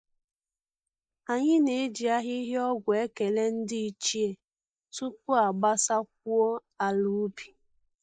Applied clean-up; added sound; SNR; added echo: neural mask model Resemble Enhance denoiser.